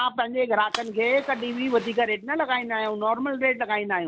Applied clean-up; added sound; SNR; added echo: none; Fire; 17 dB; none.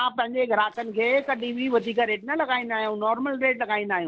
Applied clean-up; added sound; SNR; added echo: neural separator model SepFormer DNS4.